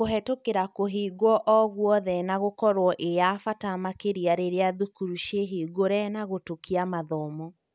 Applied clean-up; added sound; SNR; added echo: none; none; none; none.